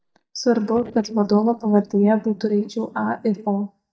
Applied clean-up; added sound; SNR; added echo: neural mask model DeepFilterNet 3.